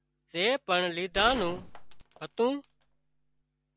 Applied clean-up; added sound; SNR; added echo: none; Gunshot, gunfire; 11 dB; none.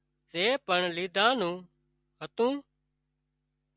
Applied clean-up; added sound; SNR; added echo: none; none; none; none.